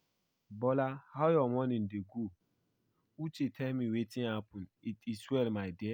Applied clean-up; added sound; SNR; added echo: none; none; none; none.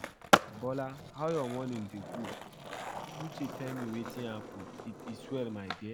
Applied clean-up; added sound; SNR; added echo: none; Skateboard; -2 dB; none.